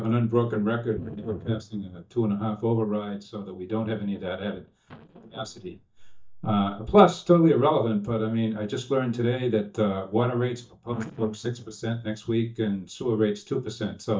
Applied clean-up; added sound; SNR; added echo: neural mask model DeepFilterNet 3.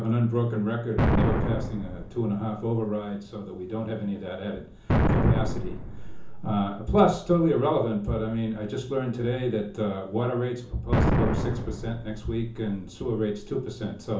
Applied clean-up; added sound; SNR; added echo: none; Explosion; -1 dB; reverberation time 0.6 s.